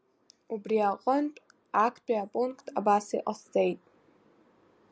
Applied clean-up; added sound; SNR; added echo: none; none; none; none.